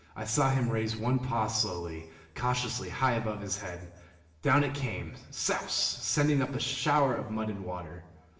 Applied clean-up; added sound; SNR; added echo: none; none; none; reverberation time 0.9 s.